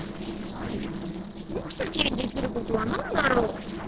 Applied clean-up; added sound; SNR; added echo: neural separator model SepFormer DNS4.